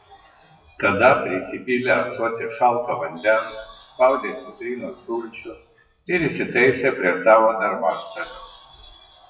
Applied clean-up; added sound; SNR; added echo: classical method WPE with log-MMSE.